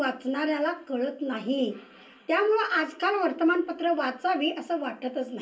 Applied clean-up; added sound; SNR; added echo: none; none; none; reverberation time 0.2 s.